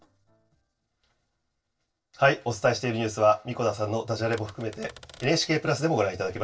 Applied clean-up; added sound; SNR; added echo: neural separator model SepFormer DNS4.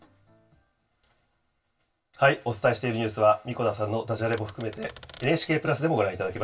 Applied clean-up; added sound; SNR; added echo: none; Typewriter; 19 dB; reverberation time 0.2 s.